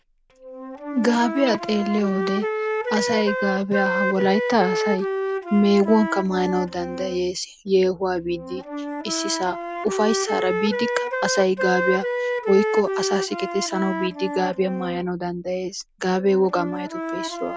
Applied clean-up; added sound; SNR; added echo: none; Wind instrument, woodwind instrument; 4 dB; none.